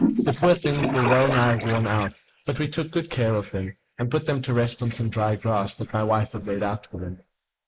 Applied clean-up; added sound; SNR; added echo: neural mask model Resemble Enhance denoiser.